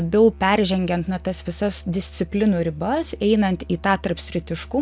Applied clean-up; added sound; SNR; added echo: none; Musical instrument; 18 dB; none.